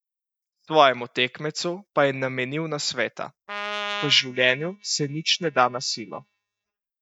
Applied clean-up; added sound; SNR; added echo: neural mask model DeepFilterNet 3.